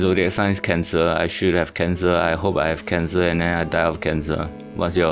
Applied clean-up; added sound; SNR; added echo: none; Guitar + Boat, Water vehicle; 17 dB; none.